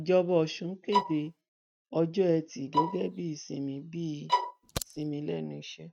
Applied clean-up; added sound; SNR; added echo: neural mask model RNNoise.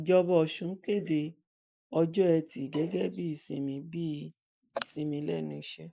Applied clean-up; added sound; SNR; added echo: neural mask model Resemble Enhance denoiser.